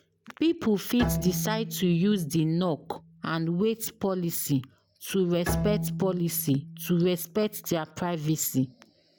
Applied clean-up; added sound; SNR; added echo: none; Bowed string instrument; 9 dB; none.